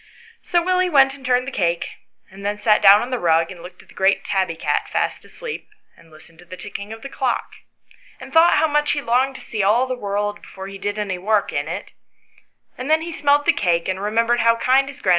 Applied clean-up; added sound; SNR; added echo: none; none; none; none.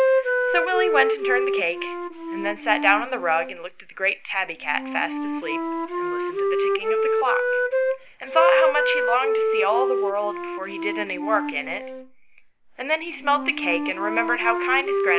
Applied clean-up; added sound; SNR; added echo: none; Wind instrument, woodwind instrument; -1 dB; none.